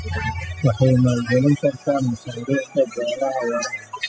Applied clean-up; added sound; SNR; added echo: classical method spectral subtraction.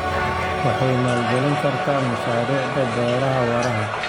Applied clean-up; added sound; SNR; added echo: none; Crowd; 2 dB; none.